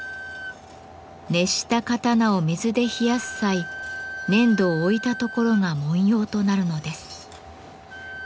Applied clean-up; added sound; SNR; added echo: none; Wind instrument, woodwind instrument; 14 dB; none.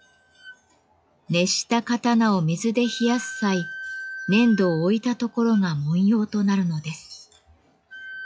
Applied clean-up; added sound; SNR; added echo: classical method log-MMSE.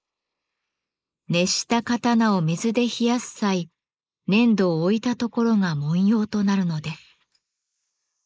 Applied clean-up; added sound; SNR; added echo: neural mask model Resemble Enhance denoiser.